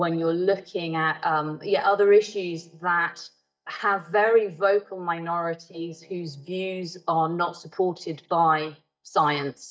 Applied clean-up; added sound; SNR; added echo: neural mask model DeepFilterNet 3.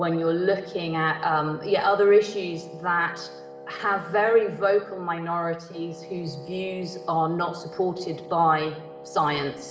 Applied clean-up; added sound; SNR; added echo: none; Wind instrument, woodwind instrument; 17 dB; reverberation time 1.1 s.